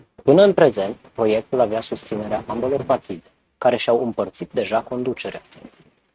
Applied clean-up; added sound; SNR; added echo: neural mask model RNNoise.